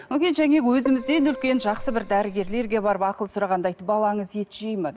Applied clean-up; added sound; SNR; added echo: none; Keyboard (musical); 11 dB; none.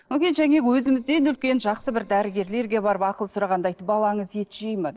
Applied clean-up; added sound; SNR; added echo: neural separator model SepFormer DNS4.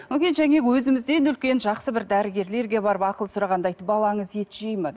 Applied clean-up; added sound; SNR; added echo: none; none; none; none.